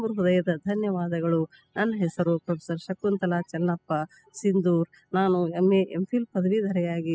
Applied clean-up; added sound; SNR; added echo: classical method spectral subtraction.